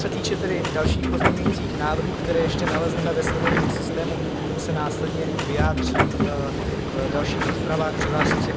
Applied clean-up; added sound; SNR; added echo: none; Subway, metro, underground; -5 dB; none.